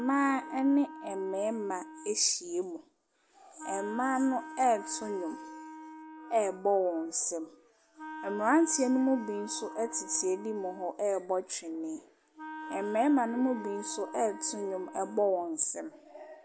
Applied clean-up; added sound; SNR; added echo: none; Wind instrument, woodwind instrument; 14 dB; none.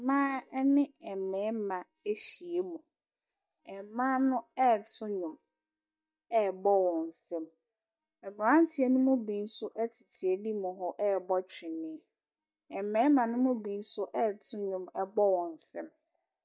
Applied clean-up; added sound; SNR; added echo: neural mask model DeepFilterNet 3.